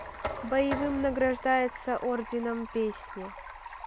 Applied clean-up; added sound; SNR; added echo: none; Knock + Stream; 10 dB; none.